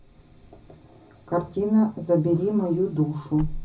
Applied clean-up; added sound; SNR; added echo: none; Wind / Car; 14 dB; reverberation time 0.4 s.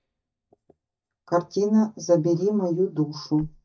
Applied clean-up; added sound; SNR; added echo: neural mask model DeepFilterNet 3.